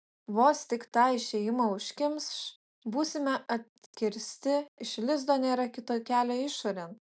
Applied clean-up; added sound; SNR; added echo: none; none; none; none.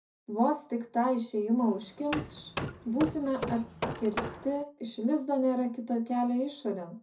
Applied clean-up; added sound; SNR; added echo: none; Hammer; 7 dB; reverberation time 0.4 s.